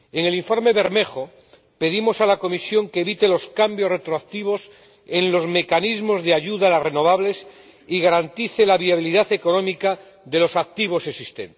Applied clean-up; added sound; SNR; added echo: none; none; none; none.